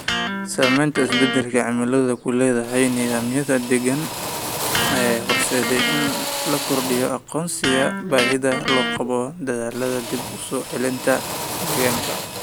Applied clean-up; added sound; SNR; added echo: none; Electric guitar + Drill; 4 dB; none.